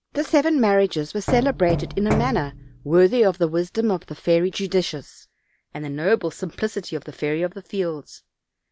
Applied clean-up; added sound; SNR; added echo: none; Knock; 6 dB; none.